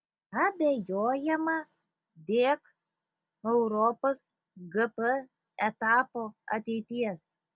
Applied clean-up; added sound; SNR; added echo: none; none; none; none.